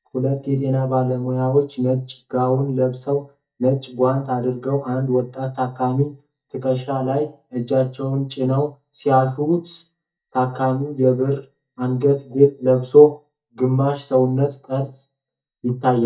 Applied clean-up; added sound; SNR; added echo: neural mask model DeepFilterNet 3.